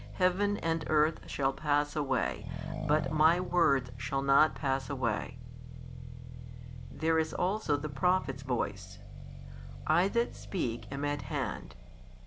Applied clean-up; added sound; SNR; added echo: none; Accelerating, revving, vroom; 9 dB; none.